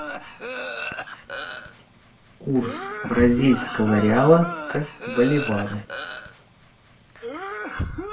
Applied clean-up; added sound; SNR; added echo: none; Cough; 9 dB; reverberation time 0.2 s.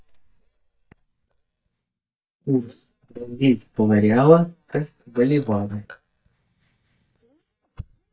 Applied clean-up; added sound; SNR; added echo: neural mask model DeepFilterNet 3.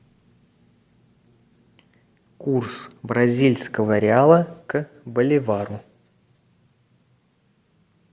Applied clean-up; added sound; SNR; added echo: none; none; none; none.